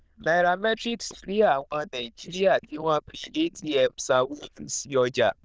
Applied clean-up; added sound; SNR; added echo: neural diffusion model UNIVERSE++.